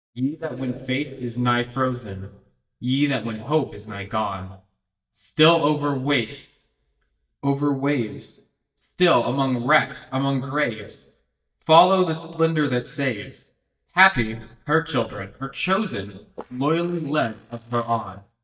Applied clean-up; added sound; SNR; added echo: neural mask model DeepFilterNet 3.